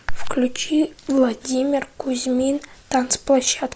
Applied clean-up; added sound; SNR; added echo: none; none; none; none.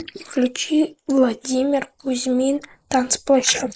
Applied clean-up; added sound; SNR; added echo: neural mask model Resemble Enhance denoiser.